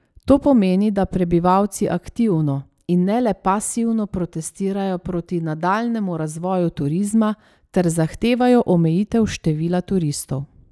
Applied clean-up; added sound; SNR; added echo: none; none; none; none.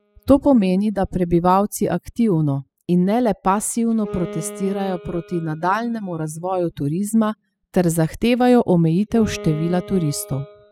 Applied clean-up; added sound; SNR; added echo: classical method spectral subtraction.